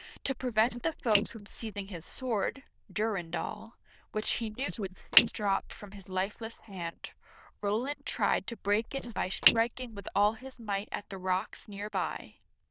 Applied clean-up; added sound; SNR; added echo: neural diffusion model UNIVERSE++.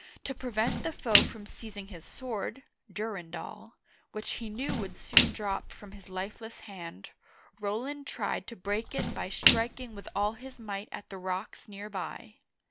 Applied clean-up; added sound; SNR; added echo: none; Splash, splatter; -1 dB; none.